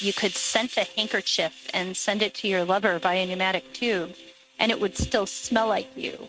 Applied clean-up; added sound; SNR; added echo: neural mask model RNNoise.